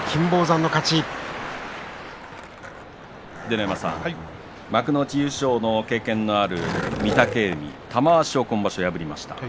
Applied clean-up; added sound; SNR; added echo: none; Skateboard; 11 dB; none.